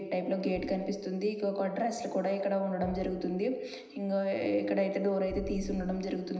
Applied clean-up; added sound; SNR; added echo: none; Thump, thud; 18 dB; reverberation time 0.9 s.